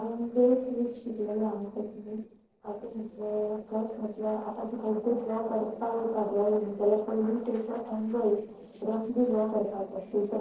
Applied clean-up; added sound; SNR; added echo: neural separator model SepFormer DNS4.